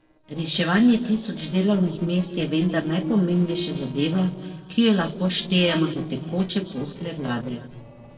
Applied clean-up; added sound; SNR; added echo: neural separator model SepFormer DNS4.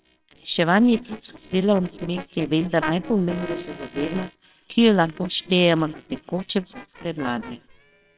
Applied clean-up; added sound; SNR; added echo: neural separator model SepFormer WHAMR!.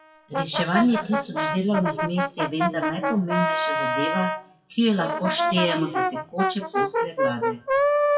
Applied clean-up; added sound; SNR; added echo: classical method WPE with log-MMSE.